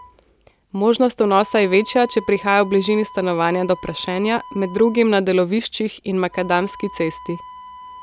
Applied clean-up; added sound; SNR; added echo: none; Wind instrument, woodwind instrument; 20 dB; none.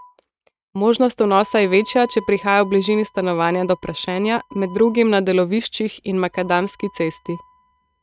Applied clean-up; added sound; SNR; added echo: neural mask model RNNoise.